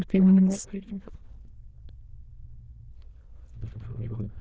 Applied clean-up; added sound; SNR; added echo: neural diffusion model UNIVERSE++.